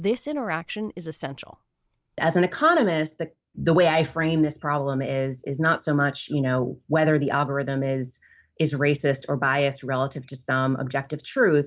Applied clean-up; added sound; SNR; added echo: none; none; none; none.